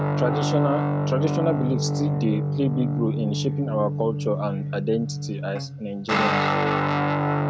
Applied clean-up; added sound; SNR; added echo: none; Guitar; -3 dB; none.